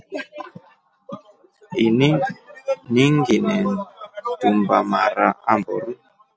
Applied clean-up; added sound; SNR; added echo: none; none; none; none.